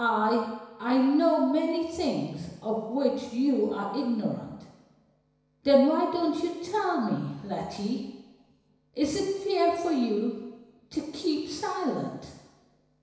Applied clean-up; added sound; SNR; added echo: none; none; none; reverberation time 1.0 s.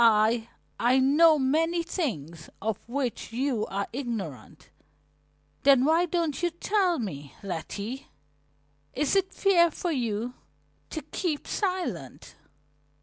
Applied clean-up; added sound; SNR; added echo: none; none; none; none.